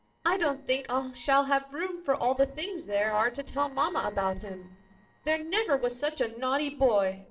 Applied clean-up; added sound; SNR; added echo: neural separator model SepFormer DNS4.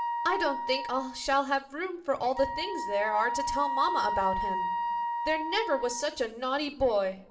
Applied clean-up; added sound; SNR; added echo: none; Wind instrument, woodwind instrument; 3 dB; reverberation time 0.6 s.